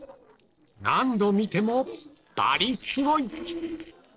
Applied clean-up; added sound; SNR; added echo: neural separator model SepFormer DNS4.